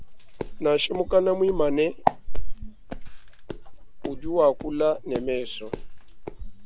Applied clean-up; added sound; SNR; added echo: none; Walk, footsteps; 1 dB; none.